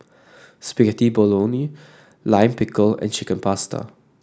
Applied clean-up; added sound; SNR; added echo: none; none; none; none.